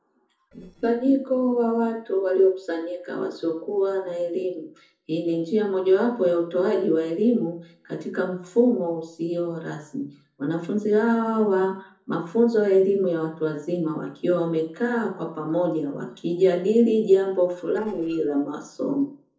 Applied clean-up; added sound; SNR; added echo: neural separator model SepFormer DNS4.